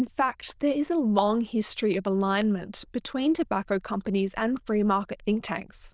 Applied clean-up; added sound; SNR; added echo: neural diffusion model UNIVERSE++.